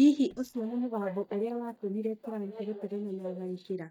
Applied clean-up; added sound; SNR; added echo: neural mask model DeepFilterNet 3.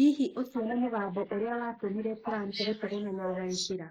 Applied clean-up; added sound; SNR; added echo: neural mask model Resemble Enhance denoiser.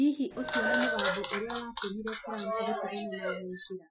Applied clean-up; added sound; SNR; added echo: classical method Wiener filter.